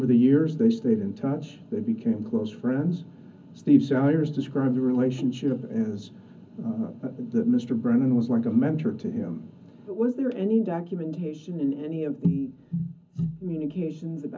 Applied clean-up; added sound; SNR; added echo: none; none; none; reverberation time 0.4 s.